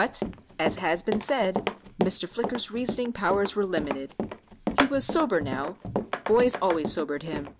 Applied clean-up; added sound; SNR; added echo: none; Run; 5 dB; none.